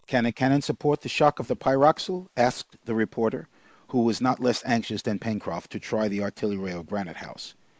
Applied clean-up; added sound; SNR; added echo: neural mask model Resemble Enhance denoiser.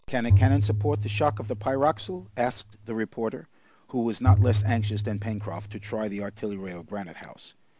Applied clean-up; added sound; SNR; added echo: none; Bowed string instrument; -4 dB; none.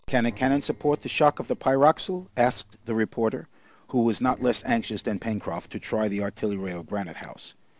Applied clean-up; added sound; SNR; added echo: neural separator model SepFormer DNS4.